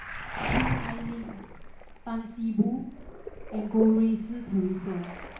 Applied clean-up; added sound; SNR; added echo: none; Waves, surf; 6 dB; reverberation time 0.6 s.